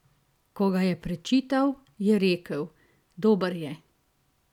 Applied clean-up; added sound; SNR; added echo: none; none; none; none.